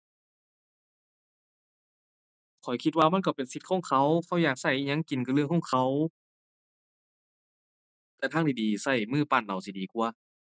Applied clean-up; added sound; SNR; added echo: none; none; none; none.